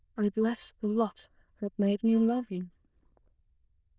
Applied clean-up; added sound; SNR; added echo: neural diffusion model UNIVERSE++.